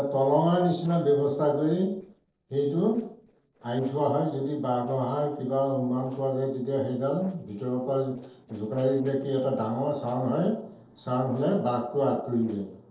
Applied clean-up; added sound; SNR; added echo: neural separator model SepFormer DNS4.